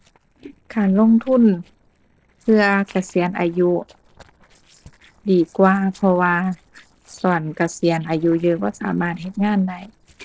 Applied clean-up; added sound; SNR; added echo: neural separator model SepFormer DNS4.